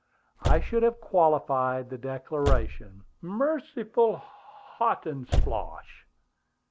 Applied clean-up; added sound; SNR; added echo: none; Slam / Car; -1 dB; none.